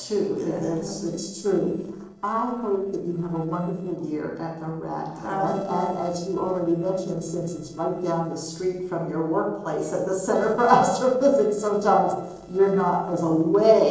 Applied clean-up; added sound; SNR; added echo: neural separator model SepFormer DNS4.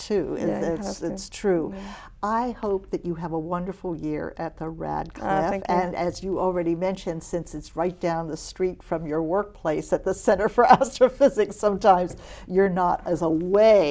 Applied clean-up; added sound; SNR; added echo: none; none; none; none.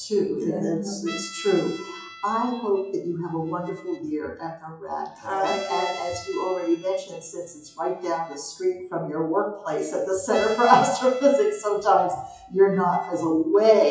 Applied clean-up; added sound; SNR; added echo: classical method WPE with log-MMSE.